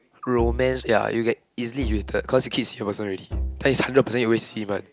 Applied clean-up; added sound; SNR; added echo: none; Bowed string instrument; 9 dB; none.